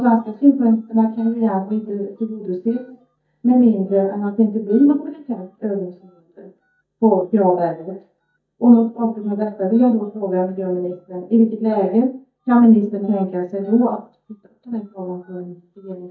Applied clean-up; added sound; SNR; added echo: neural mask model DeepFilterNet 3.